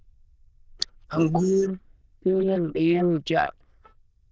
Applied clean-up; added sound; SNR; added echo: neural diffusion model UNIVERSE++.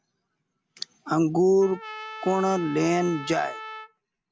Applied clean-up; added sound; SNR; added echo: none; Trumpet; 14 dB; none.